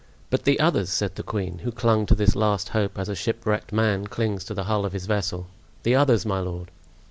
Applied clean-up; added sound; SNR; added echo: none; none; none; none.